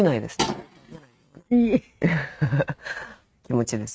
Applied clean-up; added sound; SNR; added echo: neural mask model RNNoise.